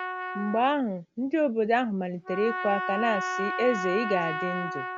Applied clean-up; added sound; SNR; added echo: none; Trumpet; 6 dB; none.